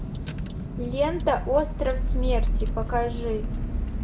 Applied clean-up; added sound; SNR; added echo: none; Car; 9 dB; reverberation time 0.4 s.